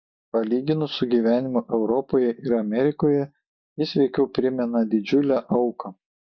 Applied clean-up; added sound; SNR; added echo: none; none; none; none.